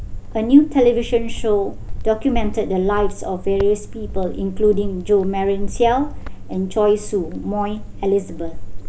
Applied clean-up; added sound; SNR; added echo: none; Cricket; 5 dB; none.